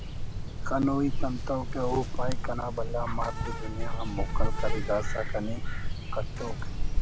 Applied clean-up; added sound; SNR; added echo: none; Insect; -5 dB; none.